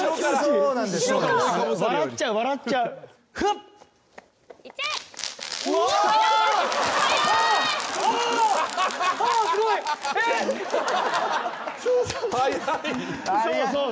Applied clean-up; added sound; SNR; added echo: none; none; none; none.